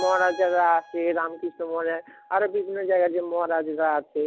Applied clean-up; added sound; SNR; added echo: none; Keyboard (musical); 17 dB; none.